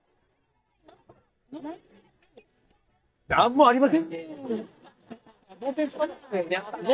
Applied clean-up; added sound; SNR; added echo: neural mask model DeepFilterNet 3.